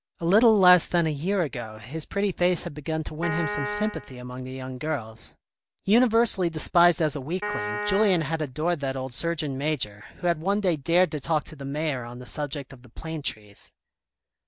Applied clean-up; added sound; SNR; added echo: none; Piano; 6 dB; none.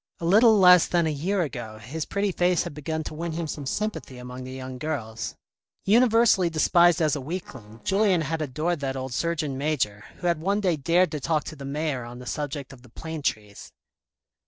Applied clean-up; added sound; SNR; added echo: neural separator model SepFormer DNS4.